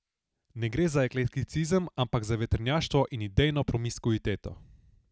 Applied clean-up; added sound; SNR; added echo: none; none; none; none.